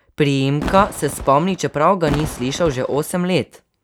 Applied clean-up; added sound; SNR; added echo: none; Fireworks; 11 dB; none.